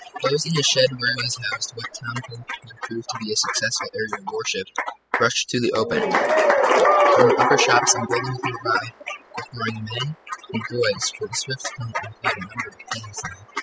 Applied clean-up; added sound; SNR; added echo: classical method spectral subtraction.